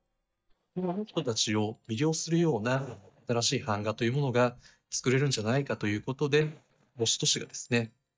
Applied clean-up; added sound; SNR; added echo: neural mask model DeepFilterNet 3.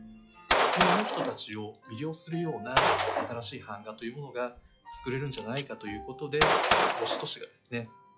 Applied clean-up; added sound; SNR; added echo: classical method log-MMSE.